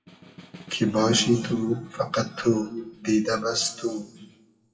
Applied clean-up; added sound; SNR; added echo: classical method WPE with log-MMSE.